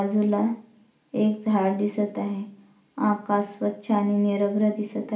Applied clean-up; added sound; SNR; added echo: none; none; none; reverberation time 0.4 s.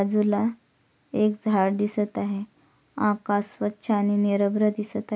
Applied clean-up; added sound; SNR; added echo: none; none; none; none.